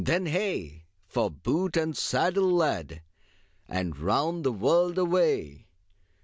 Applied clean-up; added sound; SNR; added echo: none; none; none; none.